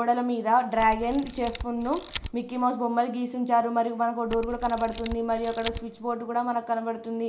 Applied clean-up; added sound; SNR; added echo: none; Camera; 12 dB; reverberation time 0.4 s.